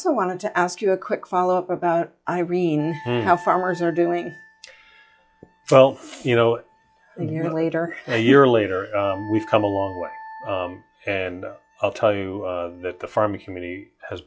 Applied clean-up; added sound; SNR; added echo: classical method log-MMSE.